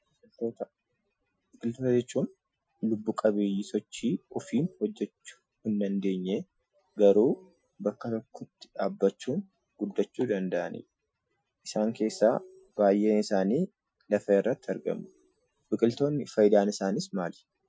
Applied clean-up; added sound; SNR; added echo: classical method Wiener filter.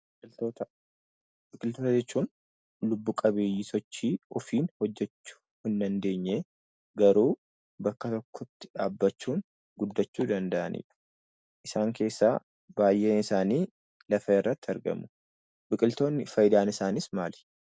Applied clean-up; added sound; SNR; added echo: none; none; none; none.